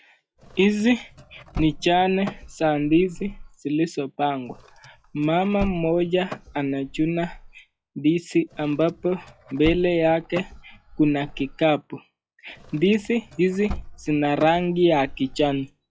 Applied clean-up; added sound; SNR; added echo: classical method log-MMSE.